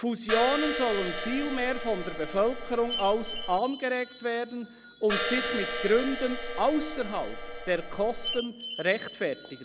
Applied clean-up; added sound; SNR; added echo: none; Crash cymbal + Chime; 4 dB; none.